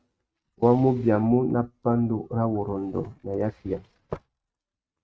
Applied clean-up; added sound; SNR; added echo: neural mask model RNNoise.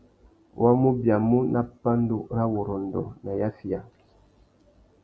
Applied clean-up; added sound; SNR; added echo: none; none; none; none.